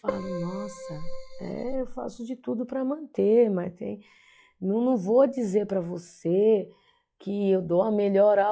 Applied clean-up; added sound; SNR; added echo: classical method log-MMSE.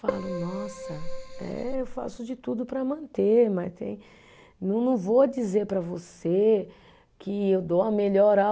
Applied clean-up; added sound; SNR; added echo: none; Keyboard (musical); 7 dB; none.